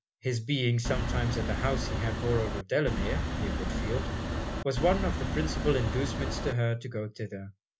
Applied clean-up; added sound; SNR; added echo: none; Wind; 0 dB; none.